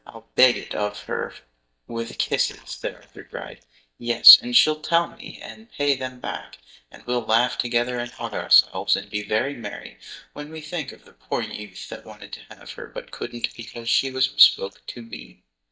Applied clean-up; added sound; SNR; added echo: neural mask model DeepFilterNet 3.